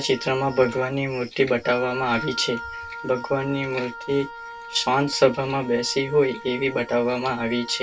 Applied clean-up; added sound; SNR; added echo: none; Wind instrument, woodwind instrument; 13 dB; reverberation time 0.1 s.